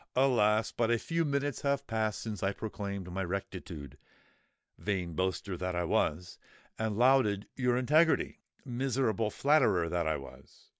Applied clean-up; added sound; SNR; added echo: none; none; none; none.